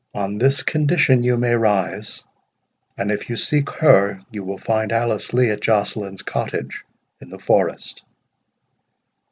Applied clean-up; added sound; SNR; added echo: none; none; none; none.